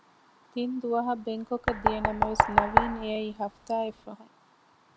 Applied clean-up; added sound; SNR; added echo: none; Knock; -4 dB; none.